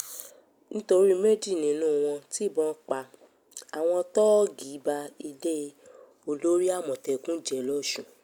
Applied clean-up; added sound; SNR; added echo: none; none; none; none.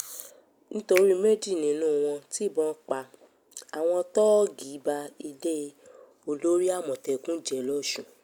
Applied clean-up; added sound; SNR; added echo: none; Finger snapping; 8 dB; none.